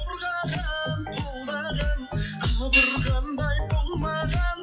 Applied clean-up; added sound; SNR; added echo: classical method log-MMSE.